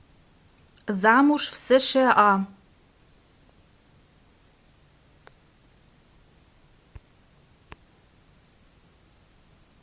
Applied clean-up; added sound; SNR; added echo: none; none; none; none.